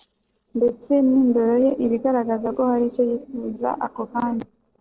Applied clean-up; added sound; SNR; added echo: neural separator model SepFormer DNS4.